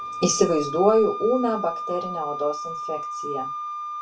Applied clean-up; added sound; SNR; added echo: none; Wind instrument, woodwind instrument; 7 dB; reverberation time 0.2 s.